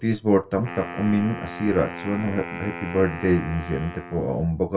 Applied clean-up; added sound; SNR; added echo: none; Wind instrument, woodwind instrument; 12 dB; reverberation time 0.1 s.